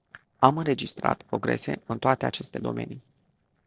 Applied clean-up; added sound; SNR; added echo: neural separator model SepFormer DNS4.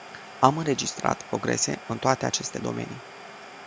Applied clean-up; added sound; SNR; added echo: none; Domestic sounds, home sounds; 16 dB; none.